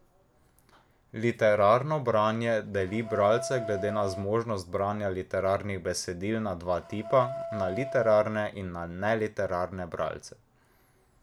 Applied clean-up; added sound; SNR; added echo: none; Wind instrument, woodwind instrument; 11 dB; none.